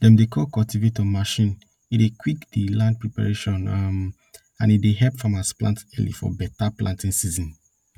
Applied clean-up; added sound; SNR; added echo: none; none; none; none.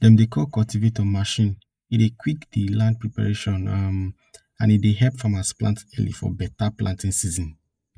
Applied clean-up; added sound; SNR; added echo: neural mask model Resemble Enhance denoiser.